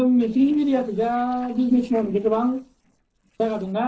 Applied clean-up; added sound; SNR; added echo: neural separator model SepFormer DNS4.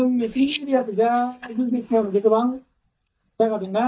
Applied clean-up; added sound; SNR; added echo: neural mask model DeepFilterNet 3.